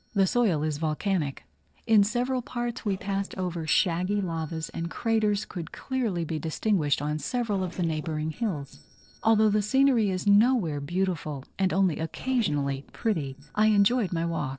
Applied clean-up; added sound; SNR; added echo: neural separator model SepFormer DNS4.